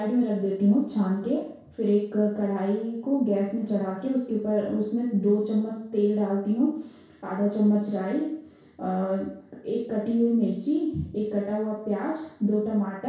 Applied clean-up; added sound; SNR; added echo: none; none; none; reverberation time 0.6 s.